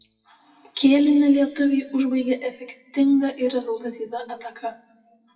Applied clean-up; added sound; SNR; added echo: classical method WPE with log-MMSE.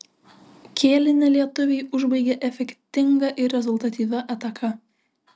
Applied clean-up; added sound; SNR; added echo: none; none; none; none.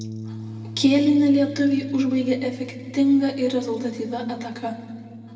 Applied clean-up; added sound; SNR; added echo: none; Bass guitar; 15 dB; reverberation time 2.1 s.